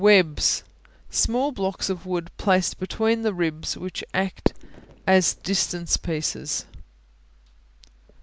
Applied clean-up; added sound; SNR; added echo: none; Fireworks; 14 dB; none.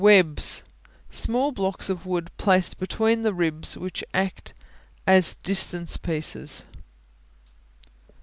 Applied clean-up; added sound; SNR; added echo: none; none; none; none.